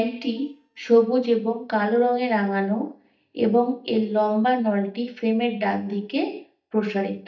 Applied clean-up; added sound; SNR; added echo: neural mask model DeepFilterNet 3.